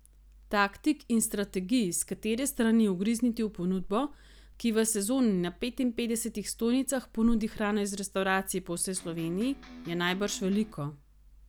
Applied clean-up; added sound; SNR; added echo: none; Electric guitar; 19 dB; none.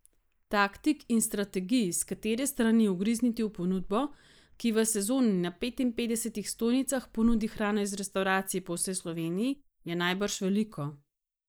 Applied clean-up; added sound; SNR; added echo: neural mask model Resemble Enhance denoiser.